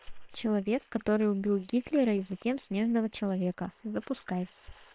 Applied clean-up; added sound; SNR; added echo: neural separator model SepFormer WHAM!.